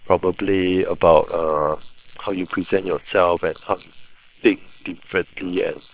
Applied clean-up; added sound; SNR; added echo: neural separator model SepFormer WHAM!.